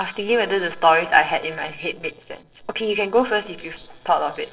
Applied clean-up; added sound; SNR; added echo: neural separator model SepFormer DNS4.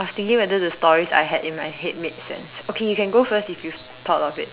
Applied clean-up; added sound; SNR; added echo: none; none; none; none.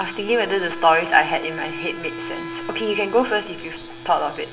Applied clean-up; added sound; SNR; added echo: none; Wind instrument, woodwind instrument; 12 dB; reverberation time 1.0 s.